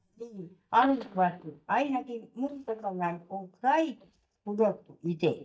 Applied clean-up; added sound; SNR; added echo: neural mask model DeepFilterNet 3.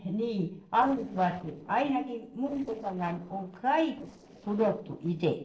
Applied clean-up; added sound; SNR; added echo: neural separator model SepFormer DNS4.